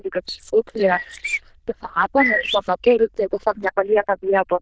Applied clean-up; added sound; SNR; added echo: neural diffusion model UNIVERSE++.